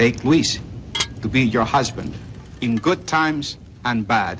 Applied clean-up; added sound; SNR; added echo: none; Dishes, pots, and pans / Glass; 15 dB; none.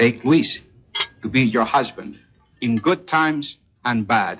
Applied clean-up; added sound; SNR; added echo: classical method log-MMSE.